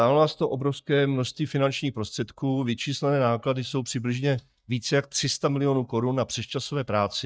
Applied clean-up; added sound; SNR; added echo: neural mask model DeepFilterNet 3.